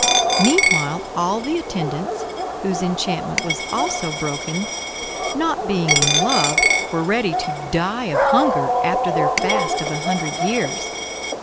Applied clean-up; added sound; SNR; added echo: none; Coin (dropping) + Dog; -2 dB; none.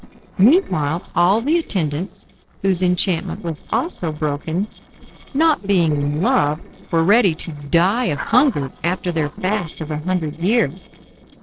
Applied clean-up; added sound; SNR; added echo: neural separator model SepFormer DNS4.